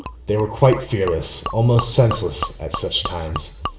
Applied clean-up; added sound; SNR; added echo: none; Gurgling / Liquid; 11 dB; reverberation time 0.6 s.